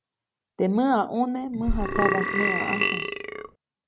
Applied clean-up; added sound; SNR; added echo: none; Burping, eructation; -1 dB; none.